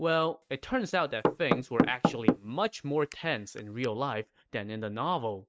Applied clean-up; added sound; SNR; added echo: neural mask model RNNoise.